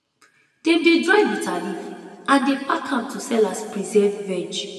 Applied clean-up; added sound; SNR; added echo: none; none; none; reverberation time 2.1 s.